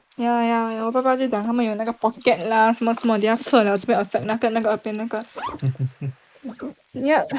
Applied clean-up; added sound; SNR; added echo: neural mask model Resemble Enhance denoiser.